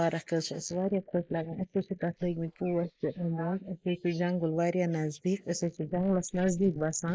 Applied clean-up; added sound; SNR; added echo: neural mask model Resemble Enhance denoiser.